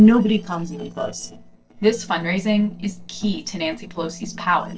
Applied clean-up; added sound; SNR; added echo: neural separator model SepFormer DNS4.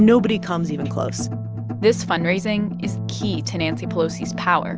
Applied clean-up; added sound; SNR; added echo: none; none; none; none.